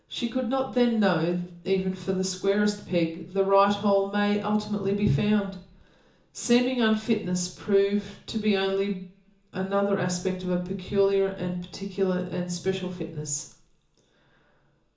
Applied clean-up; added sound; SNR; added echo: none; none; none; reverberation time 0.7 s.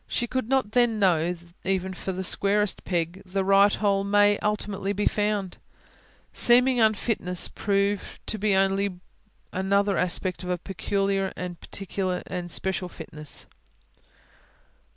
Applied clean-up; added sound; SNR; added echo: none; none; none; none.